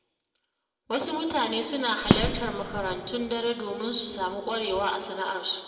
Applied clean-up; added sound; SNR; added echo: none; Fireworks; 2 dB; reverberation time 1.9 s.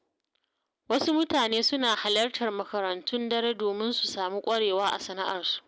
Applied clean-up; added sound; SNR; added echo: none; none; none; none.